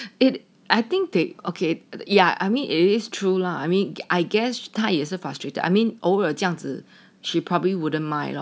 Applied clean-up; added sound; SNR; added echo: none; none; none; none.